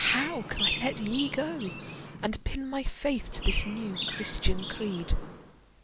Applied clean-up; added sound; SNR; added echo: none; Chirp, tweet; 6 dB; none.